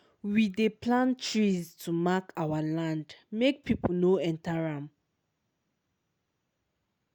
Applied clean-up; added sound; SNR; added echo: none; none; none; none.